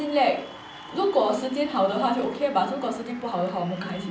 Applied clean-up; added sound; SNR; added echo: none; Applause / Cheering; 18 dB; reverberation time 0.6 s.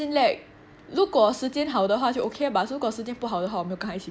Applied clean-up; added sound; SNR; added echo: none; none; none; none.